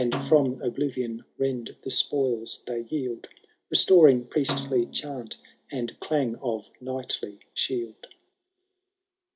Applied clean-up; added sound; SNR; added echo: none; Snare drum; 13 dB; none.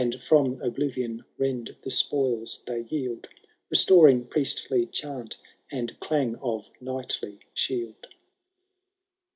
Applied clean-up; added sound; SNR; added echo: none; none; none; none.